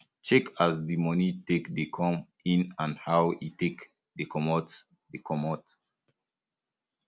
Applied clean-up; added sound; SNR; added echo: none; none; none; none.